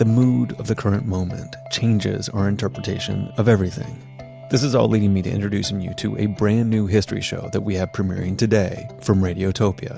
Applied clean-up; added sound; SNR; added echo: none; none; none; none.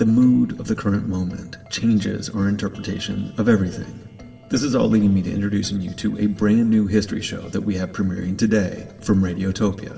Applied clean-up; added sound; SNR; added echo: none; none; none; reverberation time 3.0 s.